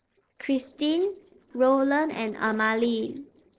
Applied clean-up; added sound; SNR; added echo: neural separator model SepFormer DNS4.